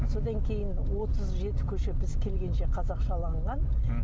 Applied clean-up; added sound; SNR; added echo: none; none; none; none.